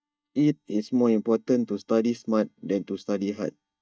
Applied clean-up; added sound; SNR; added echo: neural mask model DeepFilterNet 3.